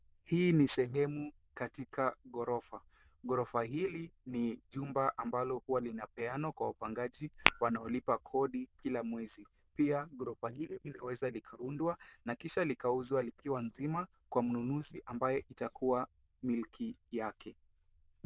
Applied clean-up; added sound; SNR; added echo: neural diffusion model UNIVERSE++.